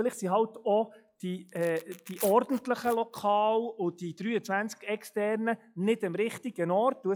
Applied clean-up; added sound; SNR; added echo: classical method log-MMSE.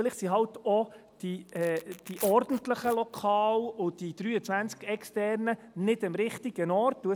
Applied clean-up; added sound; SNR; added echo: none; Tearing; 18 dB; none.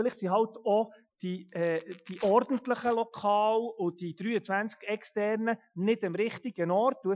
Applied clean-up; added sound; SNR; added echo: classical method Wiener filter.